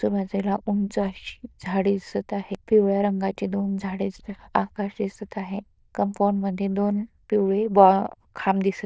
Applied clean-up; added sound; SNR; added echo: neural diffusion model UNIVERSE++.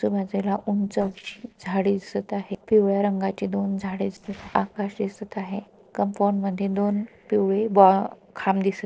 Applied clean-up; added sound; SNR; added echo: neural separator model SepFormer DNS4.